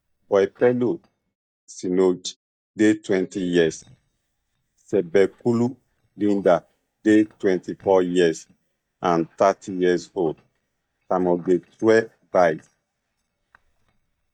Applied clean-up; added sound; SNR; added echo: neural mask model DeepFilterNet 3.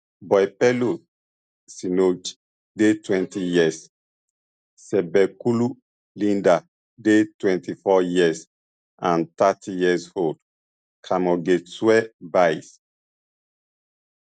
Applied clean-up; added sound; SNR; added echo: none; none; none; none.